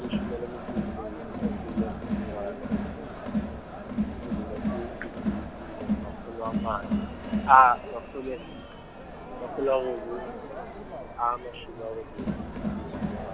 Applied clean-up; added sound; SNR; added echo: none; Crowd; 2 dB; none.